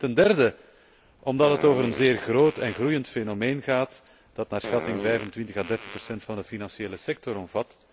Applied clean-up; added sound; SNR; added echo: none; Fart; 12 dB; none.